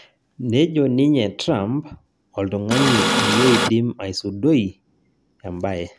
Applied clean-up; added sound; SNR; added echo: none; Printer; -2 dB; none.